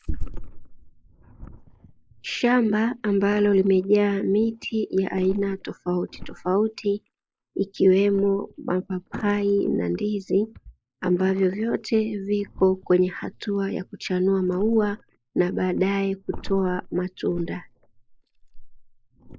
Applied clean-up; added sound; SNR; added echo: neural mask model Resemble Enhance denoiser.